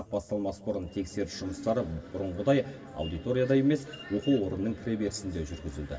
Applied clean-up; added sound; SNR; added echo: none; none; none; reverberation time 2.1 s.